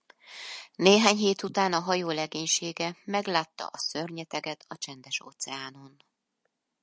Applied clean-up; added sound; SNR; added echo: none; none; none; none.